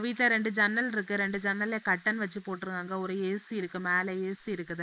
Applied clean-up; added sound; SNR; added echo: neural mask model Resemble Enhance denoiser.